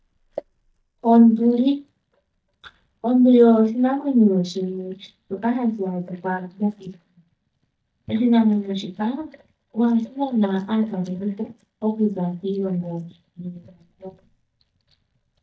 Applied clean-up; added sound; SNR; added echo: neural mask model DeepFilterNet 3.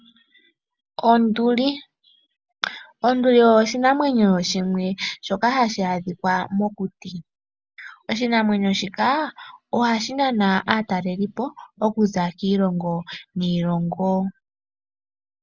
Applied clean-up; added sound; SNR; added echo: none; none; none; none.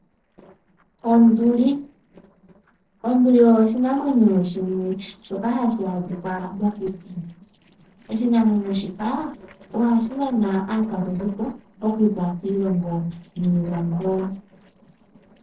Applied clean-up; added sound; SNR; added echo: neural separator model SepFormer DNS4.